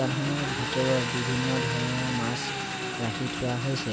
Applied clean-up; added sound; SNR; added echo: none; Engine; 1 dB; none.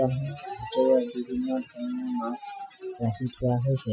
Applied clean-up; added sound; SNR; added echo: classical method Wiener filter.